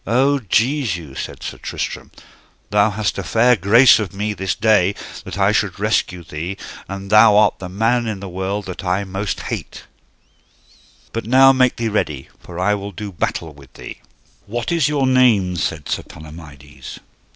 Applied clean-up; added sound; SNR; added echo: none; none; none; none.